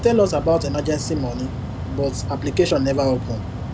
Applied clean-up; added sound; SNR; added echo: none; Mechanical fan; 6 dB; none.